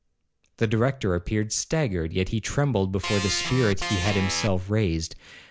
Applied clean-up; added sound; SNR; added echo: none; Organ; 4 dB; none.